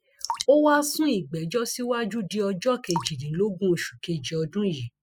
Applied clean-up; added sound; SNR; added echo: classical method spectral subtraction.